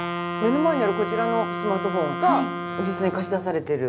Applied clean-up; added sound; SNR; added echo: none; Wind instrument, woodwind instrument; 5 dB; none.